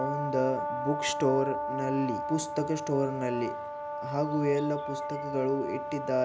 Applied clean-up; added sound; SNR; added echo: none; Brass instrument; 4 dB; none.